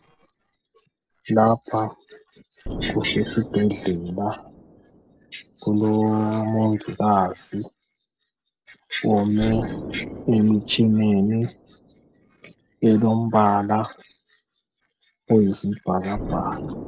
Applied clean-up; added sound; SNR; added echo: neural separator model SepFormer DNS4.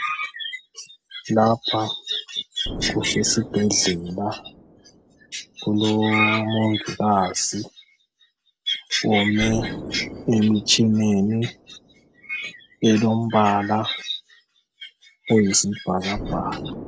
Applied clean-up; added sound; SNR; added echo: none; Explosion; 16 dB; none.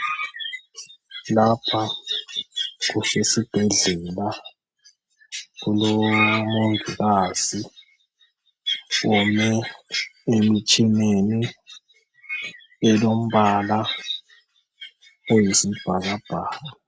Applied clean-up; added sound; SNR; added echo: none; none; none; none.